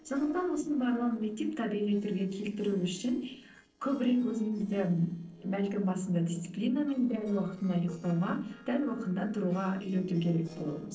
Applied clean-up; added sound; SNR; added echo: neural separator model SepFormer DNS4.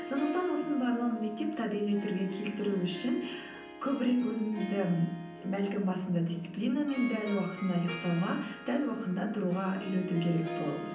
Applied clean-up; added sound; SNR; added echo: none; Harp; 11 dB; reverberation time 0.6 s.